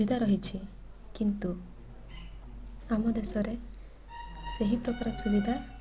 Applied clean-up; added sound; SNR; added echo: none; none; none; none.